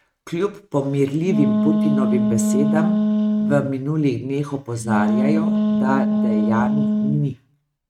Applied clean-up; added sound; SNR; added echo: neural mask model RNNoise.